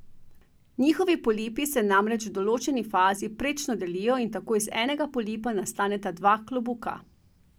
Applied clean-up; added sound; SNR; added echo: none; none; none; none.